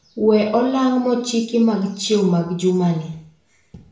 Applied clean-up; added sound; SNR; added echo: none; none; none; reverberation time 0.5 s.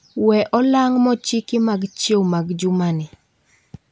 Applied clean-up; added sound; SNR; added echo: none; none; none; none.